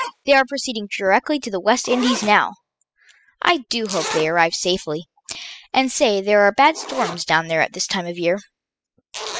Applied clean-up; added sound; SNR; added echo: classical method spectral subtraction.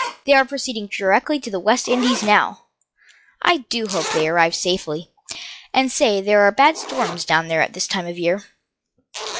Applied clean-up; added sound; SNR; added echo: classical method log-MMSE.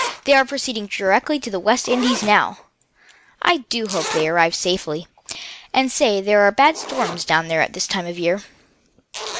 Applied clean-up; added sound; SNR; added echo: none; Zipper (clothing); 14 dB; none.